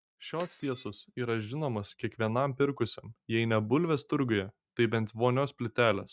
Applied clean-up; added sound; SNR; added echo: neural mask model RNNoise.